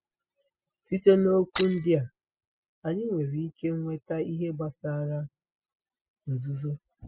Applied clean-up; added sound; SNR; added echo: classical method spectral subtraction.